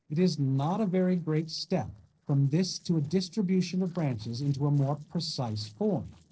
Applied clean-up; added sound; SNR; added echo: neural separator model SepFormer DNS4.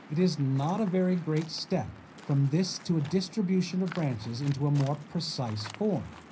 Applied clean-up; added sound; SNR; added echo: none; Waves, surf; 19 dB; reverberation time 0.4 s.